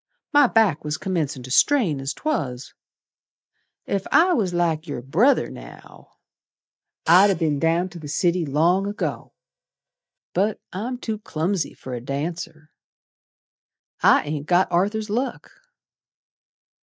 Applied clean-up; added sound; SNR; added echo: neural mask model DeepFilterNet 3.